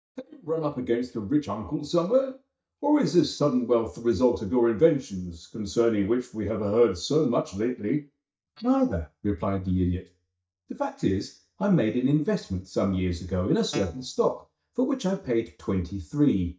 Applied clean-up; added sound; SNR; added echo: neural mask model DeepFilterNet 3.